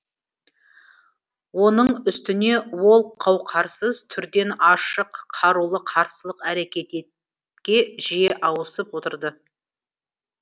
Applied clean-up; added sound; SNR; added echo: none; none; none; none.